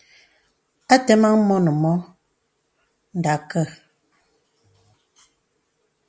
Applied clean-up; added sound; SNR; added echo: none; none; none; none.